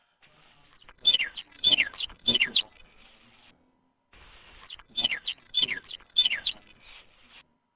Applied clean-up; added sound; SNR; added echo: neural separator model SepFormer WHAMR!.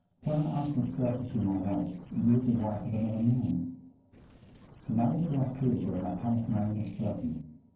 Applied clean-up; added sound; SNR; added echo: neural separator model SepFormer DNS4.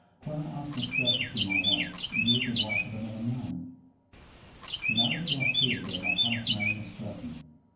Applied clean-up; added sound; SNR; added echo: none; Chirp, tweet; -4 dB; reverberation time 0.9 s.